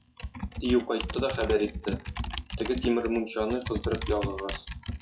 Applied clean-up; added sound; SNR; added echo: classical method WPE with log-MMSE.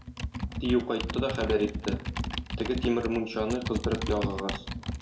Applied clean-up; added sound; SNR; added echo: none; Computer keyboard; 3 dB; reverberation time 0.8 s.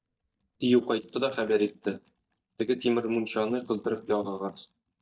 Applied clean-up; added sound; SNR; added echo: neural mask model DeepFilterNet 3.